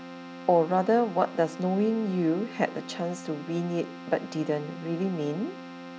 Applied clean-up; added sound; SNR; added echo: none; Keyboard (musical); 14 dB; none.